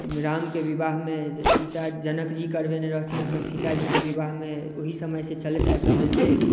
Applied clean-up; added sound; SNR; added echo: none; Zipper (clothing); -1 dB; none.